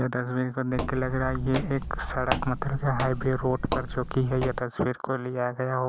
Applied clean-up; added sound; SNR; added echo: none; Walk, footsteps; 5 dB; none.